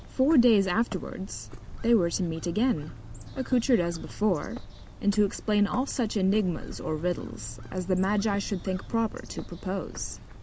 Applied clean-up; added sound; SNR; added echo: none; Bird; 13 dB; none.